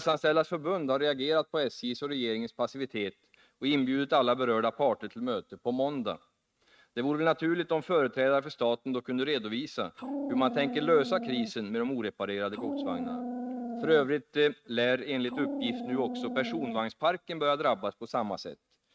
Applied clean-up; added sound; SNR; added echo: neural mask model RNNoise.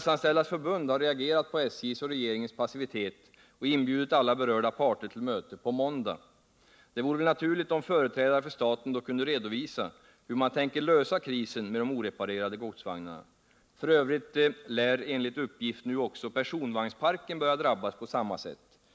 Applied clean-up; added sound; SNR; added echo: none; none; none; none.